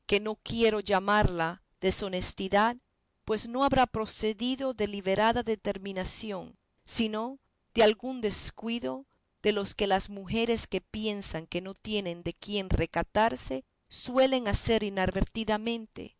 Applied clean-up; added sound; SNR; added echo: none; none; none; none.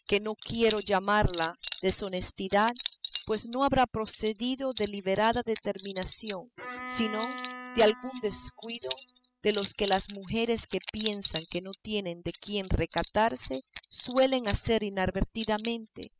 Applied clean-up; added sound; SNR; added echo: classical method spectral subtraction.